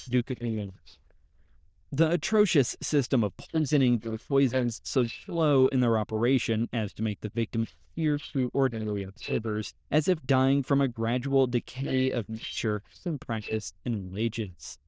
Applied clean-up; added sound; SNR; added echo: neural diffusion model UNIVERSE++.